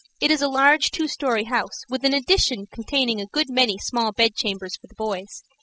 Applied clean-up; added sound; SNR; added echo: classical method spectral subtraction.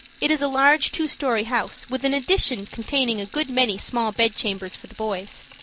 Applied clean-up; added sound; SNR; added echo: none; Sink (filling or washing) / Water tap, faucet; 16 dB; none.